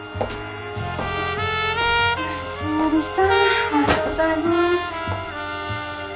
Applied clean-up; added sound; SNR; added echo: none; Trumpet; 3 dB; none.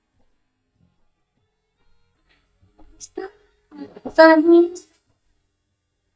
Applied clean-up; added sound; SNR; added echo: neural mask model DeepFilterNet 3.